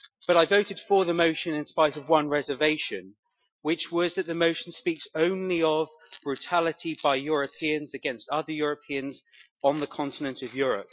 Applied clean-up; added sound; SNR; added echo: classical method Wiener filter.